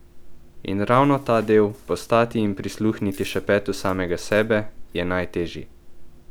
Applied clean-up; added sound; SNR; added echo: none; Chewing, mastication; 14 dB; none.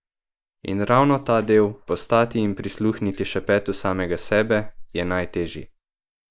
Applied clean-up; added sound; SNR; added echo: neural mask model Resemble Enhance denoiser.